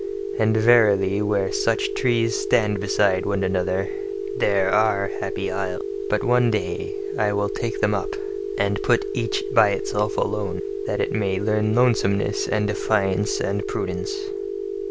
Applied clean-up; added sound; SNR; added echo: none; Telephone; 5 dB; none.